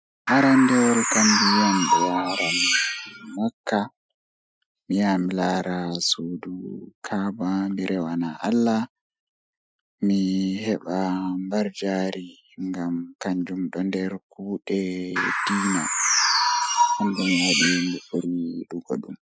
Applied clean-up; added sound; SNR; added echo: classical method Wiener filter.